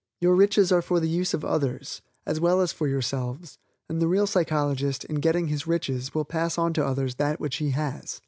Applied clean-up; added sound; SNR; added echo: none; none; none; none.